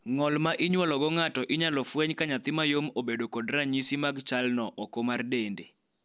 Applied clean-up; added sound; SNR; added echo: none; none; none; none.